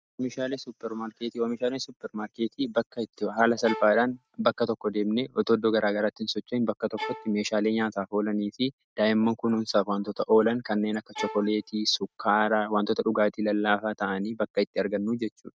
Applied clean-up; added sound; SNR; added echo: neural mask model RNNoise.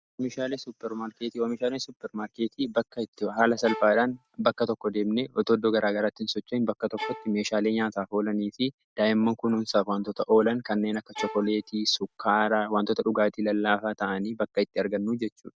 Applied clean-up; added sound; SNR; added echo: none; Bowed string instrument; 13 dB; none.